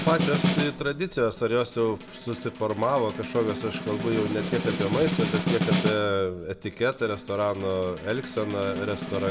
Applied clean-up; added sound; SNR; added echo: none; Snare drum; 4 dB; reverberation time 2.4 s.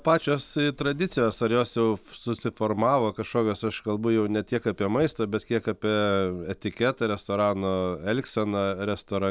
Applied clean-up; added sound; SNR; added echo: none; none; none; none.